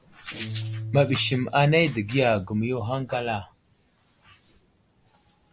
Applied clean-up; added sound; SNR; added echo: none; Guitar; 11 dB; none.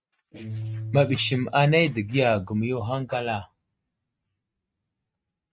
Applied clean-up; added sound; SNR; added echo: neural mask model RNNoise.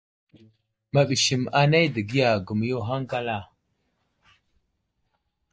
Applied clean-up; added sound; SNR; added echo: neural mask model DeepFilterNet 3.